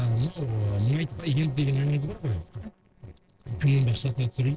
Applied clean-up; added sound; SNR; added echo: neural separator model SepFormer DNS4.